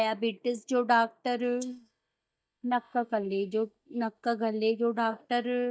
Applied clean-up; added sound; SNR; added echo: neural mask model DeepFilterNet 3.